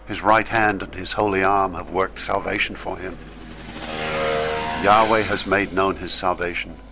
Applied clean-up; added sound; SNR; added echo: none; Motorcycle / Engine; 9 dB; none.